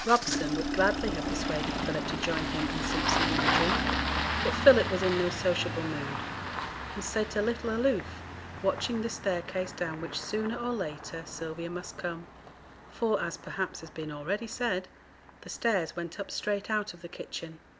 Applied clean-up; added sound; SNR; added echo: none; Engine starting; 3 dB; none.